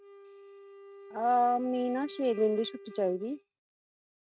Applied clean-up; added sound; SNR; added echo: neural mask model RNNoise.